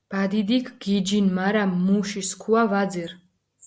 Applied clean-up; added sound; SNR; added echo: none; none; none; none.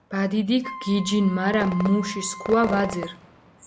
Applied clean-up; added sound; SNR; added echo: none; Wind instrument, woodwind instrument + Fireworks; 12 dB; none.